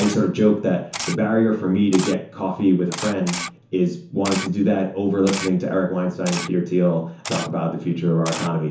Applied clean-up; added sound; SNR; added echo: none; Camera; 13 dB; reverberation time 0.9 s.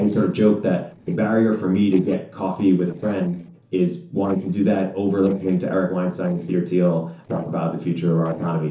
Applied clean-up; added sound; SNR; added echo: neural separator model SepFormer DNS4.